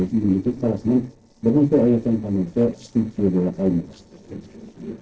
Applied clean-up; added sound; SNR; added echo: neural separator model SepFormer DNS4.